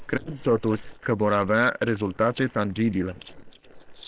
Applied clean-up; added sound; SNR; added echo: neural separator model SepFormer WHAM!.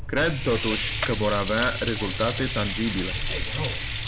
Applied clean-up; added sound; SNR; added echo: none; Sink (filling or washing) / Water; 2 dB; none.